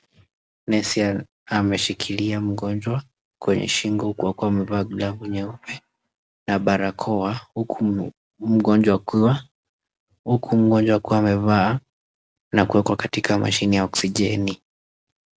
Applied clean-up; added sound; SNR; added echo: none; none; none; none.